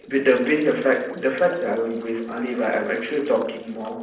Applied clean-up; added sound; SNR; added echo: neural separator model SepFormer DNS4.